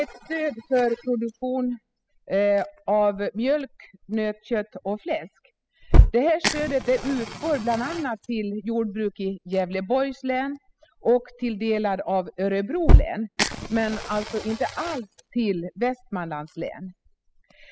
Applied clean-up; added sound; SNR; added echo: classical method spectral subtraction.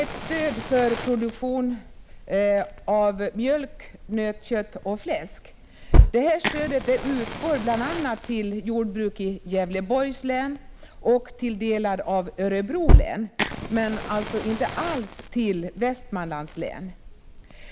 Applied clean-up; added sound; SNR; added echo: none; Fire; 1 dB; none.